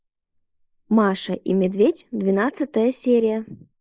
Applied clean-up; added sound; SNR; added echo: neural mask model Resemble Enhance denoiser.